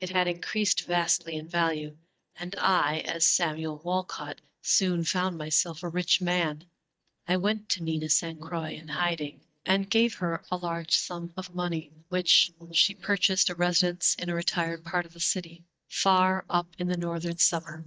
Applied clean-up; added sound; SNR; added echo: neural mask model DeepFilterNet 3.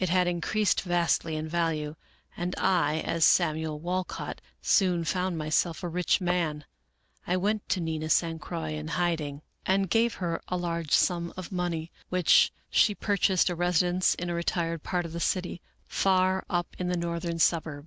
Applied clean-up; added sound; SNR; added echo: none; none; none; none.